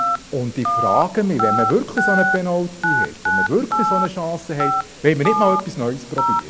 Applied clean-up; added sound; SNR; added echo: none; Telephone; 0 dB; none.